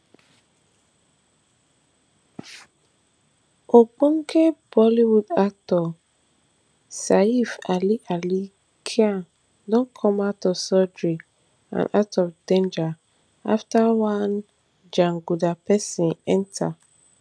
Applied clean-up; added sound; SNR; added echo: none; none; none; none.